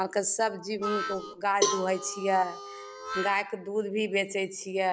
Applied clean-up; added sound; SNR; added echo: none; Cowbell + Harmonica; 4 dB; none.